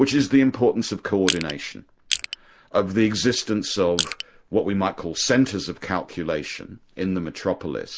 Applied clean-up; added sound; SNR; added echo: neural mask model Resemble Enhance denoiser.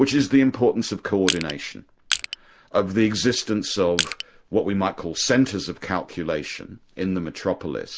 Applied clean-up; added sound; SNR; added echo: none; Crushing; 5 dB; none.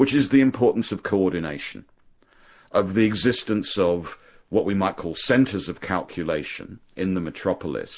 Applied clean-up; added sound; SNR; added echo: none; none; none; none.